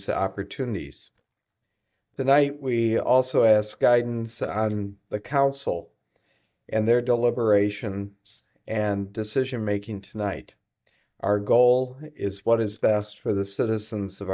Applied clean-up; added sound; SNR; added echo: neural mask model DeepFilterNet 3.